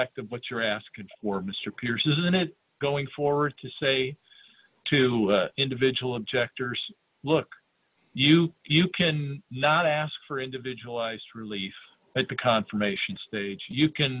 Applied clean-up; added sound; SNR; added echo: none; none; none; none.